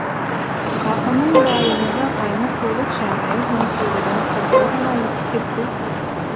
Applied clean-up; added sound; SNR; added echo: none; Traffic noise, roadway noise / Vehicle horn, car horn, honking + Bowed string instrument; -4 dB; none.